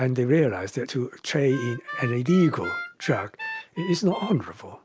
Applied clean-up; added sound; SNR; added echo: none; Harmonica; 12 dB; none.